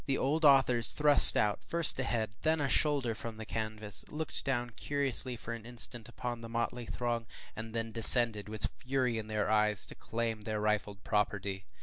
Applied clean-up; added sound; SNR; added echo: none; none; none; none.